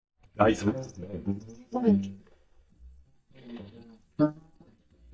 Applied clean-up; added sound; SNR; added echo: neural mask model DeepFilterNet 3.